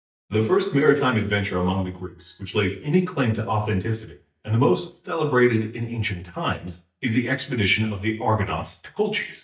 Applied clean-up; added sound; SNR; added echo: neural mask model DeepFilterNet 3.